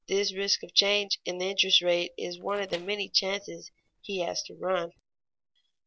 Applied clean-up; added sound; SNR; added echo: neural separator model SepFormer DNS4.